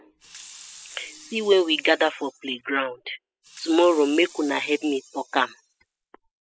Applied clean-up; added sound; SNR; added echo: classical method spectral subtraction.